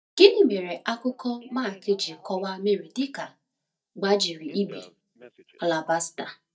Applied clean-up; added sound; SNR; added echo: neural mask model DeepFilterNet 3.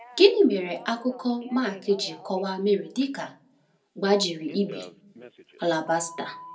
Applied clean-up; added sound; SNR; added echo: none; Telephone; 20 dB; reverberation time 0.2 s.